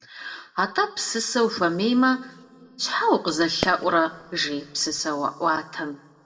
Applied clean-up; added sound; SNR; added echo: neural separator model SepFormer DNS4.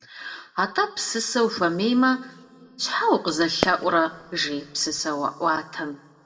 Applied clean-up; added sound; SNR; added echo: none; Fireworks; 9 dB; reverberation time 1.9 s.